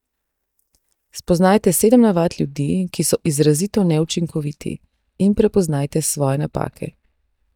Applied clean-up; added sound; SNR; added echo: neural mask model DeepFilterNet 3.